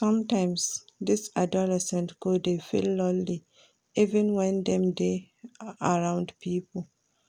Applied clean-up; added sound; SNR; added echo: none; none; none; none.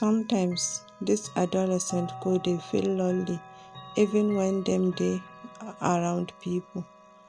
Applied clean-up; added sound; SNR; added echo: none; Chime / Clock; 18 dB; none.